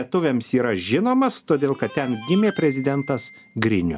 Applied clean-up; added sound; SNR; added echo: none; Harmonica; 19 dB; none.